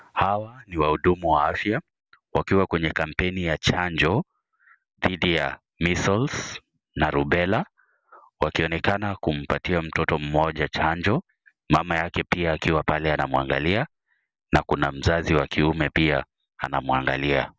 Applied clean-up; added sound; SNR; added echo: none; none; none; none.